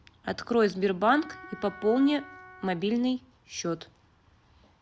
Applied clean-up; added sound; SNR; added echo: none; Wind instrument, woodwind instrument; 18 dB; none.